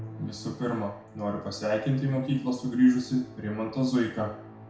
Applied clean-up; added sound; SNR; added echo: none; Musical instrument; 18 dB; reverberation time 0.6 s.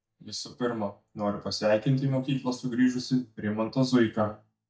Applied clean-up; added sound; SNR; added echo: neural mask model DeepFilterNet 3.